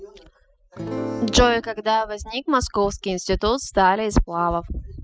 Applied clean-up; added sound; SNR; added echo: classical method spectral subtraction.